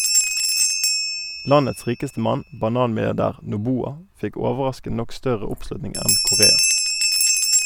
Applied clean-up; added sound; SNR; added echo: none; Bell; -2 dB; none.